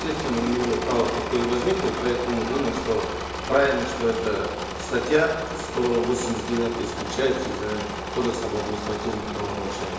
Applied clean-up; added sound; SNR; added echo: none; Engine / Mechanisms; 6 dB; reverberation time 1.0 s.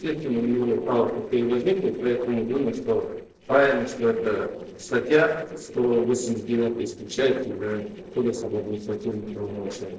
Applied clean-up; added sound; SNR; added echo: neural separator model SepFormer DNS4.